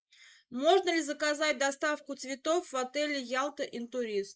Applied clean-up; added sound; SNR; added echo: neural mask model Resemble Enhance denoiser.